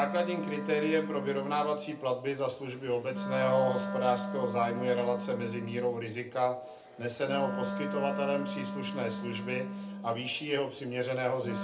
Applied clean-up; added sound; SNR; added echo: none; Wind instrument, woodwind instrument; 6 dB; reverberation time 0.3 s.